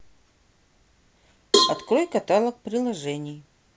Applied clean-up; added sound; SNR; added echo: none; Cowbell; -1 dB; none.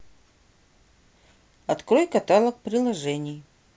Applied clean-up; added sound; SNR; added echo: none; none; none; none.